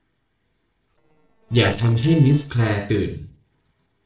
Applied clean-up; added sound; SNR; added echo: neural separator model SepFormer DNS4.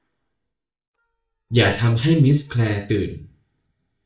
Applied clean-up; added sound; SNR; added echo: neural mask model DeepFilterNet 3.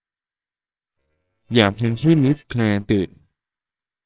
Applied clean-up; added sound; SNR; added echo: neural separator model SepFormer WHAMR!.